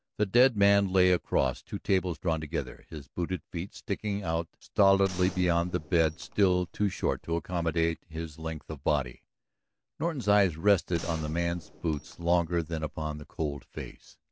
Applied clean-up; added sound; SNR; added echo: none; Gunshot, gunfire; 17 dB; none.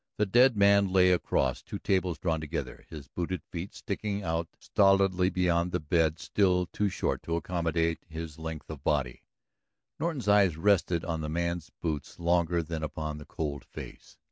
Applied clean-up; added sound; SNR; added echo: none; none; none; none.